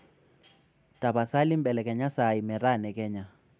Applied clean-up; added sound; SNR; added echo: none; none; none; none.